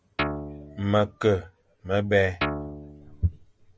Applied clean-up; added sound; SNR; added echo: none; Guitar; 5 dB; none.